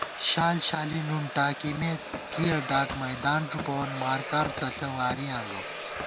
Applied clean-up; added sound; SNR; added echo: none; Domestic sounds, home sounds; 8 dB; none.